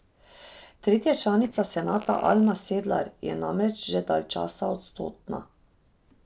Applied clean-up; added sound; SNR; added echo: neural separator model SepFormer DNS4.